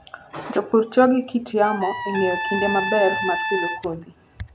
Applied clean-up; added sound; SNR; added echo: none; Trumpet; 6 dB; none.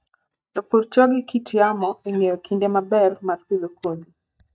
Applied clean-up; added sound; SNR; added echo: neural mask model DeepFilterNet 3.